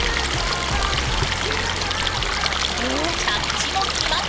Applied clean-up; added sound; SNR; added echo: none; Stream; -2 dB; none.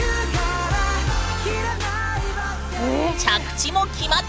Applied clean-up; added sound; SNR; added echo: none; none; none; none.